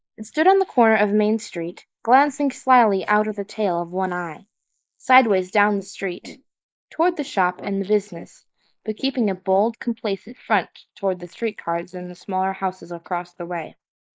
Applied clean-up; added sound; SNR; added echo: neural mask model Resemble Enhance denoiser.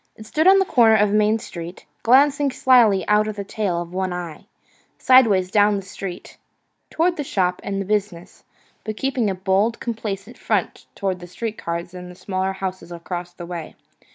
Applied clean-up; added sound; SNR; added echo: none; none; none; none.